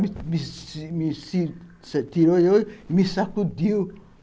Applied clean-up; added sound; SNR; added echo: none; none; none; none.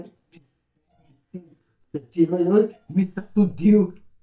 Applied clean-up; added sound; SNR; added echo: neural mask model DeepFilterNet 3.